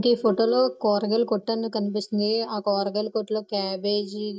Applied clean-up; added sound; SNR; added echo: neural mask model DeepFilterNet 3.